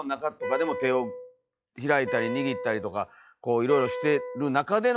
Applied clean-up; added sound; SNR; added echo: classical method log-MMSE.